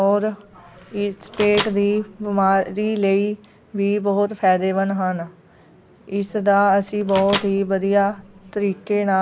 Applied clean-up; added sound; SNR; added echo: none; Microwave oven; 13 dB; none.